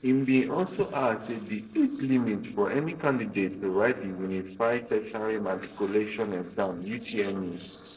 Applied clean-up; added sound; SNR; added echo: neural separator model SepFormer DNS4.